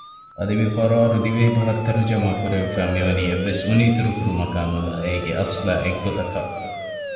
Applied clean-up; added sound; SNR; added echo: none; Siren; 12 dB; reverberation time 2.2 s.